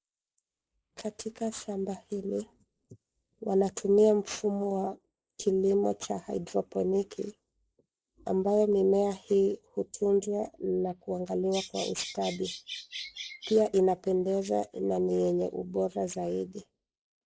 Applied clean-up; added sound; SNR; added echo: neural mask model Resemble Enhance denoiser.